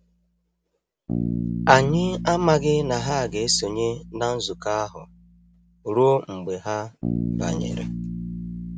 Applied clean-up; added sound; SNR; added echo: none; Bass guitar; 7 dB; none.